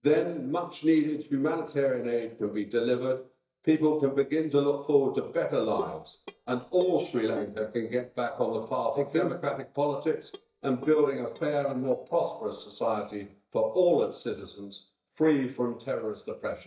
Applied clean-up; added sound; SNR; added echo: neural mask model DeepFilterNet 3.